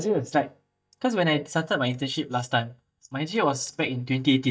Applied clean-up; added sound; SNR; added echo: neural mask model DeepFilterNet 3.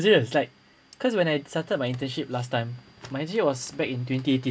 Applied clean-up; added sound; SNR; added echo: none; none; none; none.